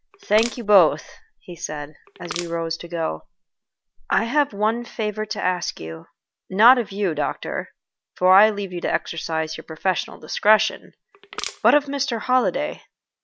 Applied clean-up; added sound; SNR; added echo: none; Crushing; 11 dB; none.